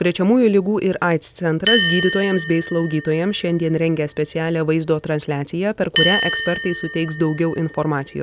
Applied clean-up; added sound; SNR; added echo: none; Bell; 7 dB; none.